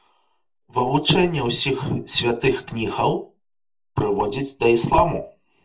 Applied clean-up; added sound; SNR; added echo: none; none; none; reverberation time 0.2 s.